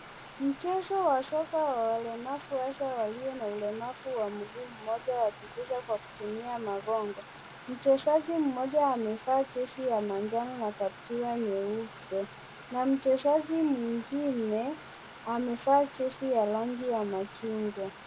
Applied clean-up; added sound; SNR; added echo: none; Stream; 16 dB; none.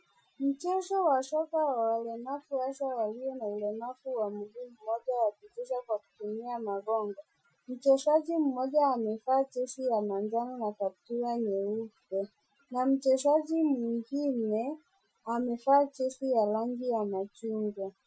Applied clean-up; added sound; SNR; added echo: classical method Wiener filter.